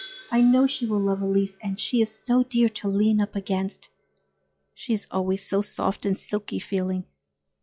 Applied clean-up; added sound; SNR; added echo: classical method log-MMSE.